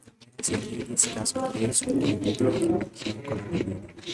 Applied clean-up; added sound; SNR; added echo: neural mask model RNNoise.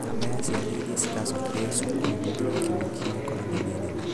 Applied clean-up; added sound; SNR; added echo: none; Chewing, mastication; -2 dB; none.